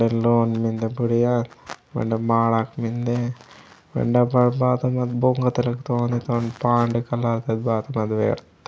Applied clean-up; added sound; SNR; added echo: none; none; none; none.